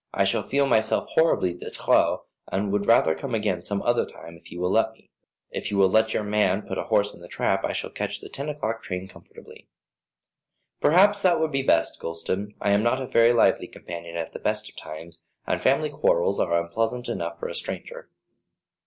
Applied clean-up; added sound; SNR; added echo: none; none; none; none.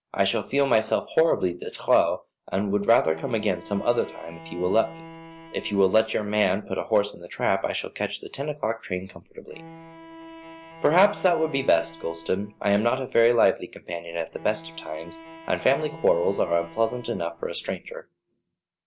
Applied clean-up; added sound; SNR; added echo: none; Bowed string instrument; 18 dB; none.